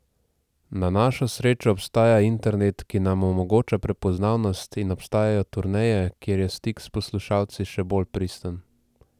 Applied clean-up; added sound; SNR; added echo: none; none; none; none.